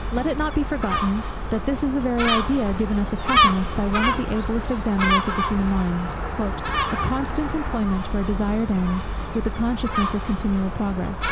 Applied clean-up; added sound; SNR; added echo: none; Gull, seagull; 1 dB; none.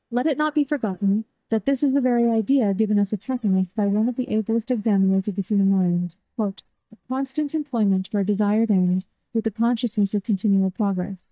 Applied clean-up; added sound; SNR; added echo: neural mask model DeepFilterNet 3.